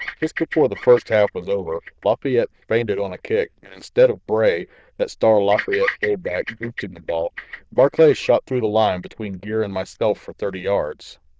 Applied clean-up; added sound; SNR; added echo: neural diffusion model UNIVERSE++.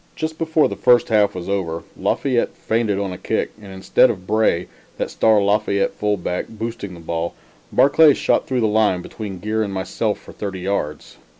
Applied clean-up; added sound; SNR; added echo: none; none; none; none.